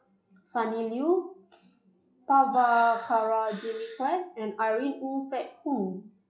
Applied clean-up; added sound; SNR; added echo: classical method log-MMSE.